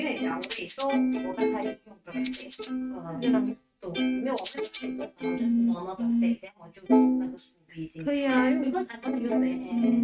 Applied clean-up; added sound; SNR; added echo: neural mask model RNNoise.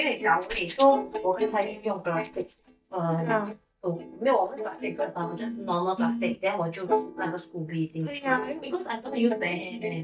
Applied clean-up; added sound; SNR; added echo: neural mask model DeepFilterNet 3.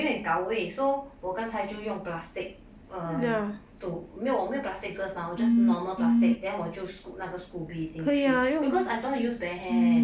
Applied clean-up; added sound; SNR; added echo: none; none; none; none.